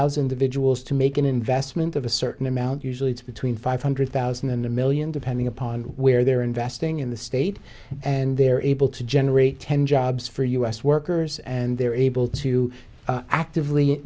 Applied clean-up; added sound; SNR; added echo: none; none; none; none.